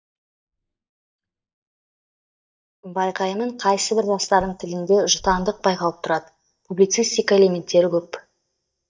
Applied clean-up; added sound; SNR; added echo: neural mask model DeepFilterNet 3.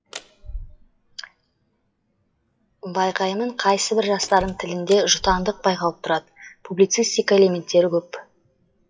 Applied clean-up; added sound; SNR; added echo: classical method WPE with log-MMSE.